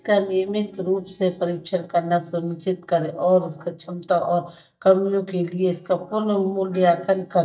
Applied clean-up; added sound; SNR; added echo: neural mask model DeepFilterNet 3.